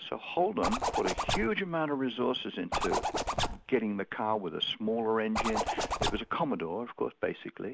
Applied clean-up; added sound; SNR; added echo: none; Zipper (clothing); 1 dB; none.